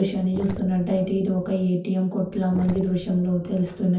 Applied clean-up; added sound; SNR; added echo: none; Sink (filling or washing); 15 dB; reverberation time 0.5 s.